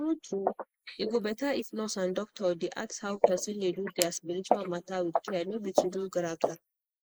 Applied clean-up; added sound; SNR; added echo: neural mask model Resemble Enhance denoiser.